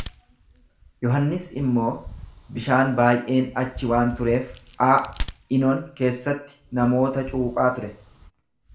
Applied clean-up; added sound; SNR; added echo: none; Crack; 15 dB; reverberation time 0.4 s.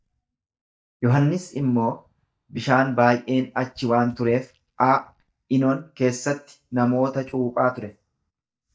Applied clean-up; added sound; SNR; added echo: neural mask model DeepFilterNet 3.